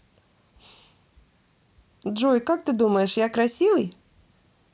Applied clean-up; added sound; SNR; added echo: none; none; none; none.